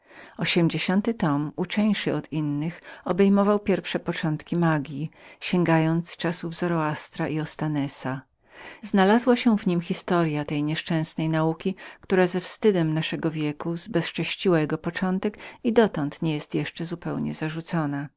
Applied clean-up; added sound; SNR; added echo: none; none; none; none.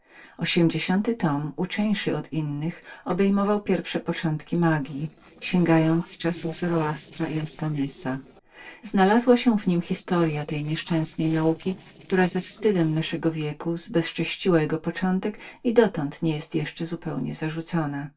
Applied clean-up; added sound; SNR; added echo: neural separator model SepFormer DNS4.